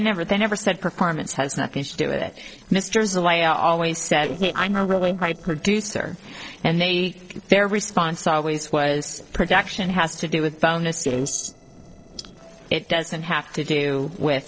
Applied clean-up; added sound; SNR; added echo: neural separator model SepFormer DNS4.